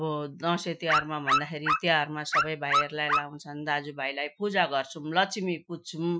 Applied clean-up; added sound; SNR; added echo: classical method Wiener filter.